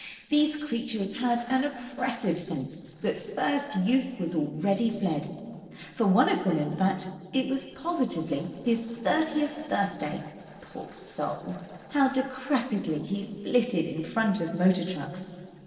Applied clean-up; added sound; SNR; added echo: neural separator model SepFormer DNS4.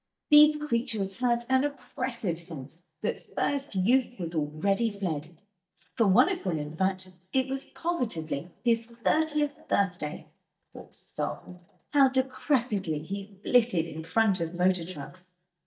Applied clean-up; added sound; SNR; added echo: neural mask model DeepFilterNet 3.